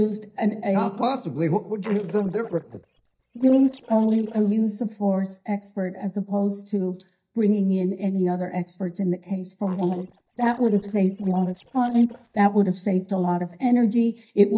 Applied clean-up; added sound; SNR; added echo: neural mask model DeepFilterNet 3.